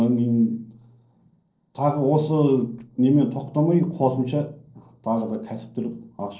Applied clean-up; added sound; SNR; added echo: neural separator model SepFormer DNS4.